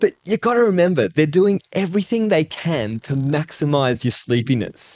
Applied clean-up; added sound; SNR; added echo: neural mask model Resemble Enhance denoiser.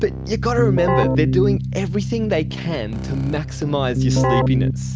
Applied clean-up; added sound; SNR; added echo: none; Keyboard (musical); -2 dB; none.